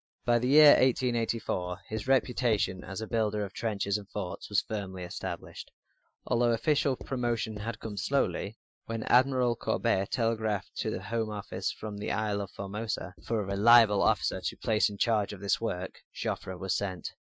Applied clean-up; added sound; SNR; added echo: classical method Wiener filter.